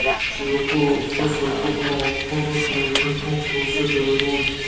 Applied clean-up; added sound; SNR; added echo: none; Bus; 2 dB; reverberation time 1.1 s.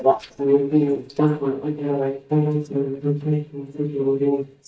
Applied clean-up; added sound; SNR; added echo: neural mask model DeepFilterNet 3.